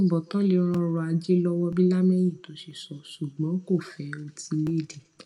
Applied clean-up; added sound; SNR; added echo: none; none; none; reverberation time 0.4 s.